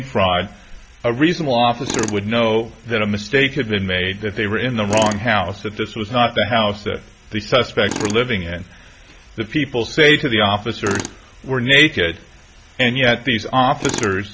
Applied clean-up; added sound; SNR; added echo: none; Tools; 15 dB; none.